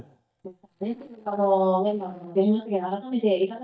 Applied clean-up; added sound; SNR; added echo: neural mask model DeepFilterNet 3.